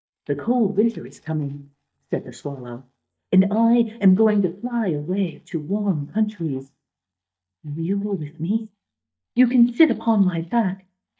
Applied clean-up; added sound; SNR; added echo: neural mask model DeepFilterNet 3.